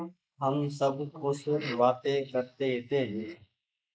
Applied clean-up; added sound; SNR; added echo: neural mask model Resemble Enhance denoiser.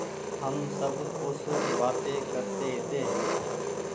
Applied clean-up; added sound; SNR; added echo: none; Engine; -2 dB; none.